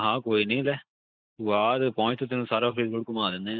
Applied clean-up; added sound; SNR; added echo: neural mask model Resemble Enhance denoiser.